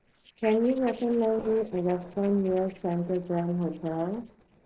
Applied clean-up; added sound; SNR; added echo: neural separator model SepFormer DNS4.